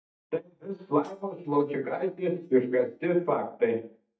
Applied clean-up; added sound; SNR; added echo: neural mask model DeepFilterNet 3.